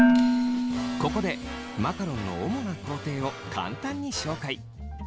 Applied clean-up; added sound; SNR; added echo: none; Dishes, pots, and pans; -3 dB; none.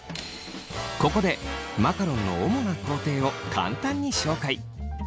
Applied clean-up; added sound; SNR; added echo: none; none; none; none.